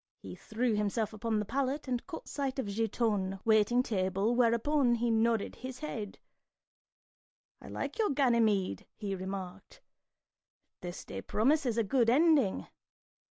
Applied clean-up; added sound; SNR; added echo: none; none; none; none.